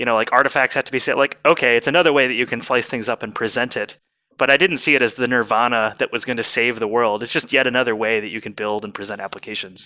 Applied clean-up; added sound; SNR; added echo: none; none; none; none.